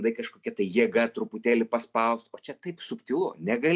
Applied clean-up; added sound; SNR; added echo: none; none; none; none.